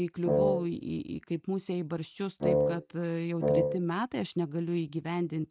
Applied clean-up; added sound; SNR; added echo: neural mask model RNNoise.